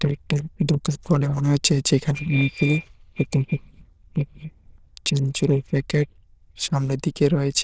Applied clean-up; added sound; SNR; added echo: neural diffusion model UNIVERSE++.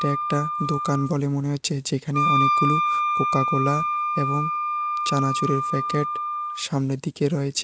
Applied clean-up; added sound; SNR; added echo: none; Wind instrument, woodwind instrument; 0 dB; none.